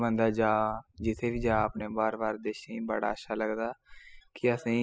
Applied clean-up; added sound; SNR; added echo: classical method spectral subtraction.